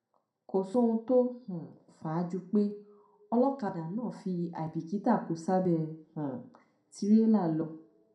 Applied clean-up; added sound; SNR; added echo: none; none; none; reverberation time 0.4 s.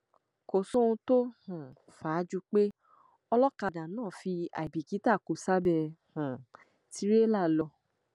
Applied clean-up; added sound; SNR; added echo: none; none; none; none.